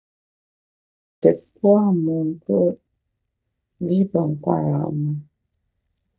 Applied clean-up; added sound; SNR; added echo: neural mask model DeepFilterNet 3.